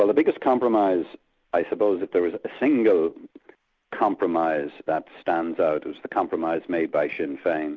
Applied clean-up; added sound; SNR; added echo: none; none; none; none.